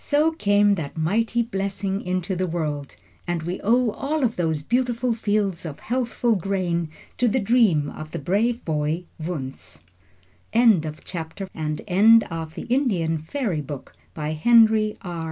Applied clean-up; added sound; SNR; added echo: none; none; none; none.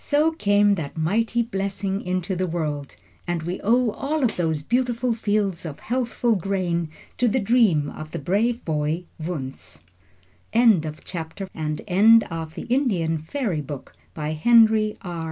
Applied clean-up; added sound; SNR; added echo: none; Tambourine; 15 dB; none.